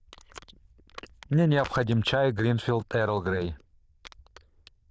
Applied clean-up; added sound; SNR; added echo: neural diffusion model UNIVERSE++.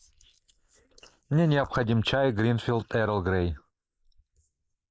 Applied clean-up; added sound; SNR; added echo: neural mask model Resemble Enhance denoiser.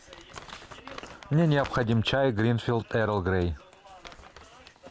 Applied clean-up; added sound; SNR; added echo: none; Crumpling, crinkling; 20 dB; none.